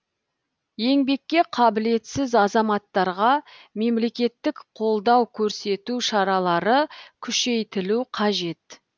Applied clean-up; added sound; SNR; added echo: none; none; none; none.